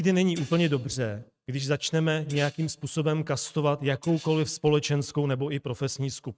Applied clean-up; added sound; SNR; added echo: neural mask model RNNoise.